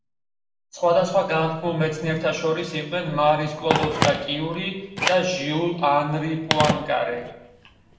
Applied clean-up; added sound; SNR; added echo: none; Telephone; 7 dB; reverberation time 0.8 s.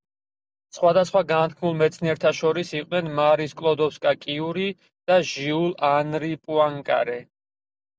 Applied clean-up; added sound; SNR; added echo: none; none; none; none.